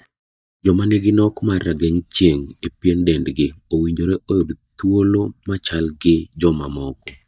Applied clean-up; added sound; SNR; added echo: neural mask model DeepFilterNet 3.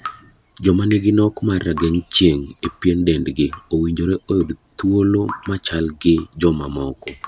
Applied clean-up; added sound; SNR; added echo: none; Drip; 20 dB; none.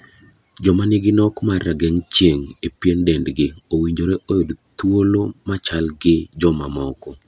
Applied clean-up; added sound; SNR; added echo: none; none; none; none.